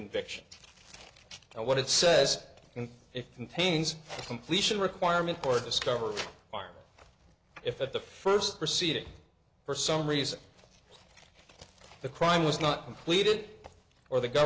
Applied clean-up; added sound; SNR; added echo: none; none; none; none.